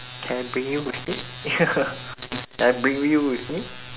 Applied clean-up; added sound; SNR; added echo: none; none; none; none.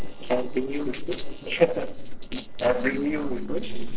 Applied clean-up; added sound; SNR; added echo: neural separator model SepFormer DNS4.